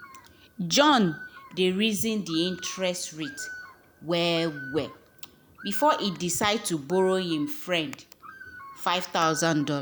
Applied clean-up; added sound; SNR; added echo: none; Bird; 18 dB; none.